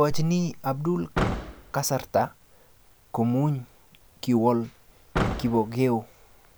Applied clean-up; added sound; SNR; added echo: none; Slam / Car; 9 dB; none.